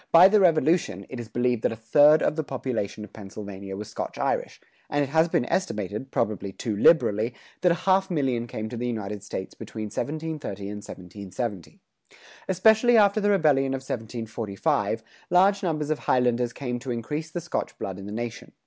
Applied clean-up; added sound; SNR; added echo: none; none; none; none.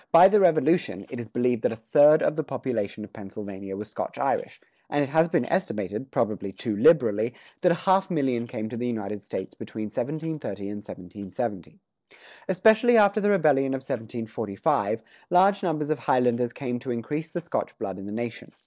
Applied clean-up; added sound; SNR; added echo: neural separator model SepFormer DNS4.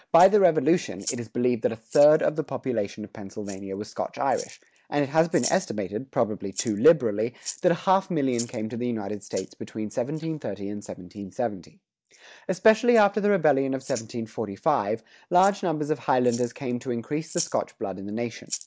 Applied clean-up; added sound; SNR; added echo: neural mask model DeepFilterNet 3.